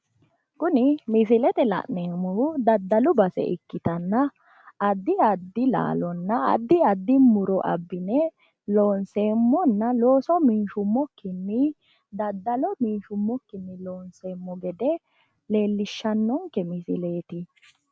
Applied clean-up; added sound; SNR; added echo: none; none; none; none.